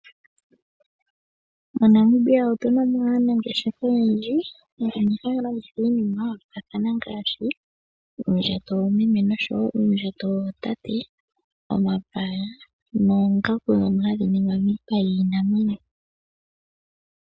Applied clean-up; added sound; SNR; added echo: none; none; none; none.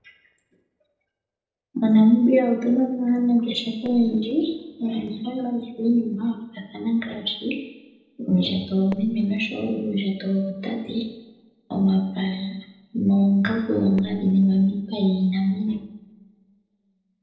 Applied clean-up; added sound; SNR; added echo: neural separator model SepFormer DNS4.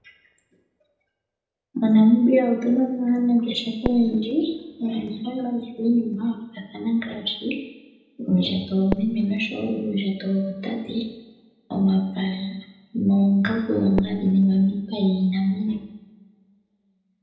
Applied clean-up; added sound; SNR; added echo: none; Fireworks; 18 dB; reverberation time 0.8 s.